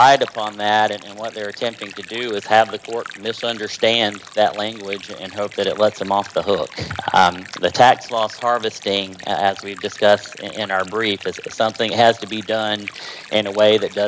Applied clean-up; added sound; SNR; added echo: none; Stream; 18 dB; none.